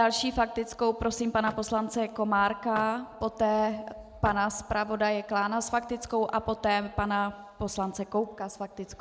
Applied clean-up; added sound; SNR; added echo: none; Vehicle; 18 dB; none.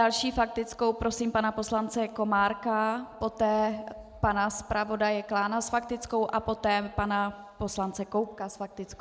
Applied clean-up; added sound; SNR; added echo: none; none; none; none.